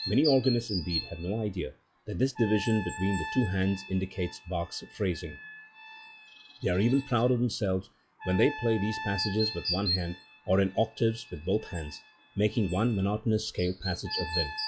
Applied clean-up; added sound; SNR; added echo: classical method log-MMSE.